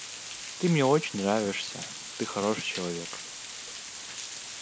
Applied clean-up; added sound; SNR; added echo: none; Water; 9 dB; none.